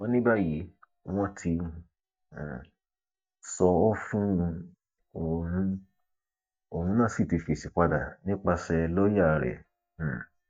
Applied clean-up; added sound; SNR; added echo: neural mask model DeepFilterNet 3.